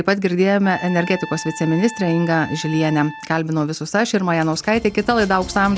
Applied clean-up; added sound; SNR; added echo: none; Trumpet; 15 dB; none.